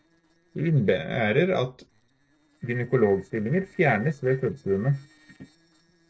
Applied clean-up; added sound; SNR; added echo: neural separator model SepFormer DNS4.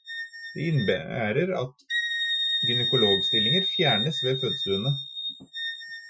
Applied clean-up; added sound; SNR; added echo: classical method Wiener filter.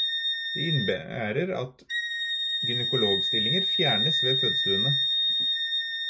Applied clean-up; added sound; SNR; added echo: none; Wind instrument, woodwind instrument; -4 dB; none.